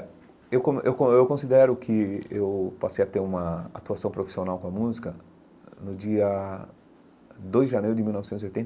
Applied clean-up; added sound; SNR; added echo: none; none; none; none.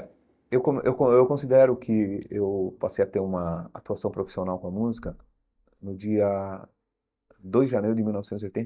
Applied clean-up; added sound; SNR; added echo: neural mask model DeepFilterNet 3.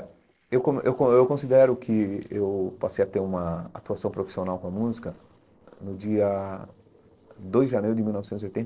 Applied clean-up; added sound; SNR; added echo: neural separator model SepFormer DNS4.